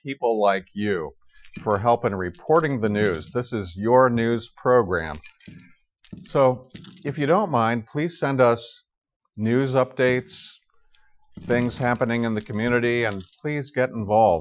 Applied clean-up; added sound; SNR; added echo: classical method Wiener filter.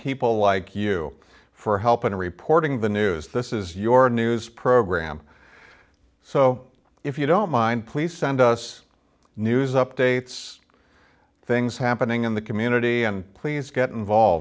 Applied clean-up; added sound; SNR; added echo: none; none; none; none.